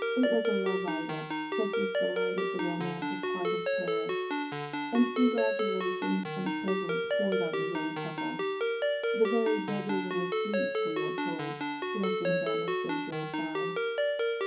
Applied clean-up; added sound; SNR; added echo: none; Ringtone; -3 dB; reverberation time 0.3 s.